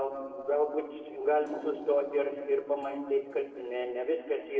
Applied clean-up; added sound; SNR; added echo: neural separator model SepFormer DNS4.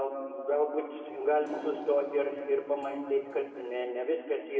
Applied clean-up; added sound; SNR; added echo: none; Water; 15 dB; reverberation time 2.4 s.